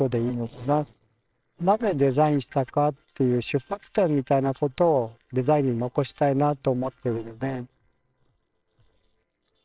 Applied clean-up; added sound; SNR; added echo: neural separator model SepFormer WHAMR!.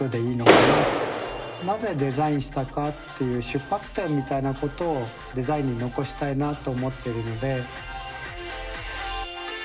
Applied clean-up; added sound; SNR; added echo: none; Clapping; -2 dB; reverberation time 2.6 s.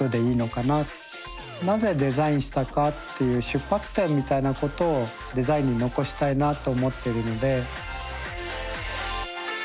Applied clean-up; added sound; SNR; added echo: none; none; none; none.